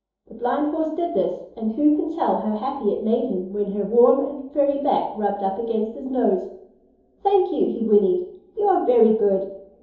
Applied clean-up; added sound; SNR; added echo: none; none; none; reverberation time 2.8 s.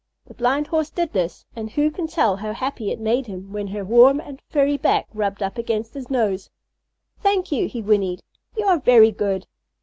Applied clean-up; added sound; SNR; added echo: none; none; none; none.